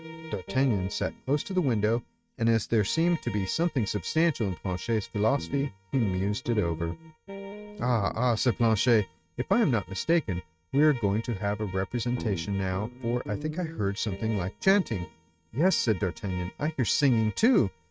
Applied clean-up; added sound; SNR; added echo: neural mask model RNNoise.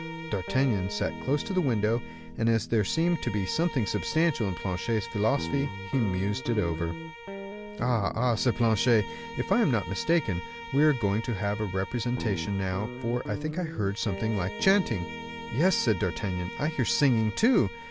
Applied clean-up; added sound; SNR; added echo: none; Guitar + Bowed string instrument; 11 dB; none.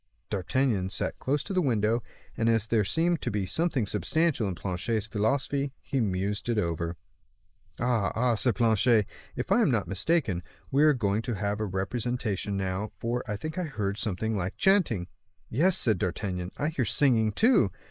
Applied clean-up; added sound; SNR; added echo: neural mask model Resemble Enhance denoiser.